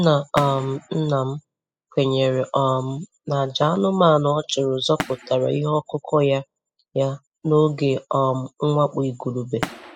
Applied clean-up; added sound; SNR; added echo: classical method spectral subtraction.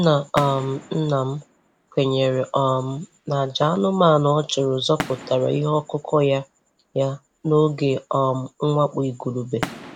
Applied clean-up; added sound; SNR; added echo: none; Fireworks; 18 dB; none.